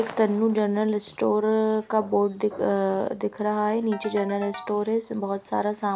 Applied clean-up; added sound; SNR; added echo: none; Ringtone / Keyboard (musical); 17 dB; none.